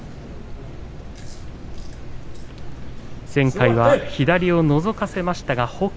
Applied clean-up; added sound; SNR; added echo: none; Chewing, mastication; 14 dB; none.